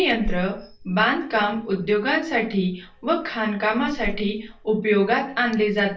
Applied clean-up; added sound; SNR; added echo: none; Liquid; 14 dB; reverberation time 0.4 s.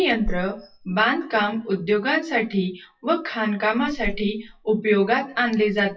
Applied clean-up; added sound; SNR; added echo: classical method WPE with log-MMSE.